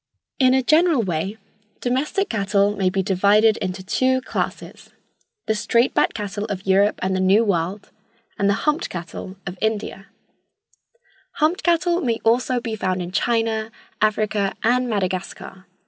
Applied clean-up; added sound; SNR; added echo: none; none; none; none.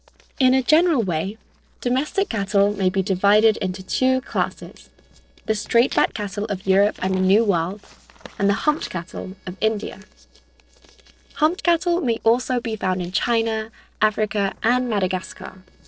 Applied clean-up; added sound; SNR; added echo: neural separator model SepFormer DNS4.